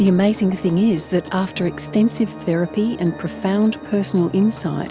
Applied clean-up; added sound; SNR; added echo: none; Organ; 19 dB; none.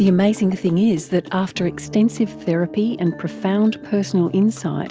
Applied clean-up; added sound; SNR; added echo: none; none; none; none.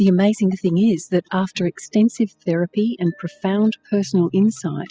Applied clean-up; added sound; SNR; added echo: classical method spectral subtraction.